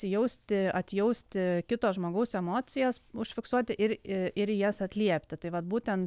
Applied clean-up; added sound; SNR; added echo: none; none; none; none.